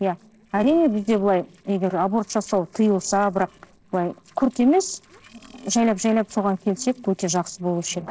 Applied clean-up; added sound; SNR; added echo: neural separator model SepFormer DNS4.